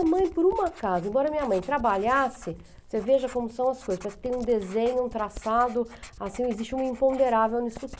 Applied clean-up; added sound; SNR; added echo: none; Writing; 19 dB; none.